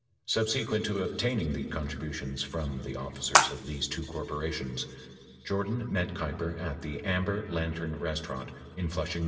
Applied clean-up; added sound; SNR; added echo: none; Water / Splash, splatter; -3 dB; reverberation time 2.2 s.